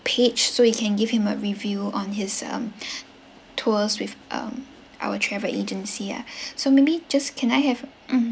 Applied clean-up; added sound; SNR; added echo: none; none; none; none.